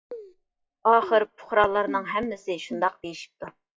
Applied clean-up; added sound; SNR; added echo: classical method WPE with log-MMSE.